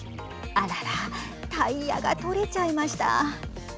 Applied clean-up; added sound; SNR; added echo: none; none; none; none.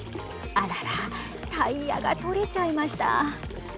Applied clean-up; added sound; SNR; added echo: none; Sink (filling or washing) / Water tap, faucet; 14 dB; none.